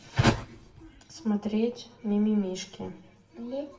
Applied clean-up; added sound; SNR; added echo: none; none; none; reverberation time 0.5 s.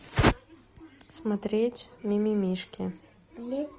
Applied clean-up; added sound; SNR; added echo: none; none; none; none.